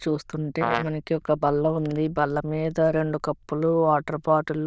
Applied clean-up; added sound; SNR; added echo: neural diffusion model UNIVERSE++.